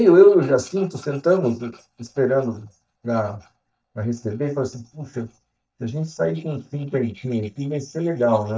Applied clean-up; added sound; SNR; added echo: neural mask model DeepFilterNet 3.